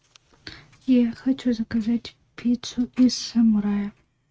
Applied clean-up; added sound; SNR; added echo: neural mask model RNNoise.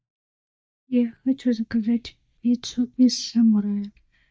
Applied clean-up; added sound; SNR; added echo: neural mask model DeepFilterNet 3.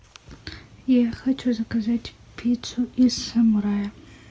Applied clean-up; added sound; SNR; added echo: none; none; none; none.